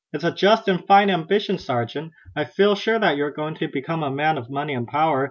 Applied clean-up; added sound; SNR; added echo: none; none; none; none.